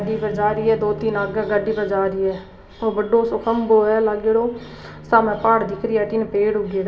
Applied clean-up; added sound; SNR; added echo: none; Bowed string instrument; 19 dB; reverberation time 1.0 s.